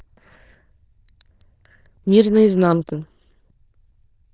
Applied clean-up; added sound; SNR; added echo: neural diffusion model UNIVERSE++.